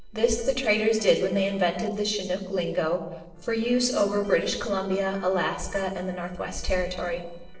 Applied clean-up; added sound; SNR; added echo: neural separator model SepFormer DNS4.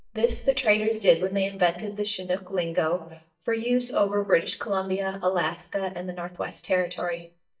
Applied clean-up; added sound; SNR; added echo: neural mask model DeepFilterNet 3.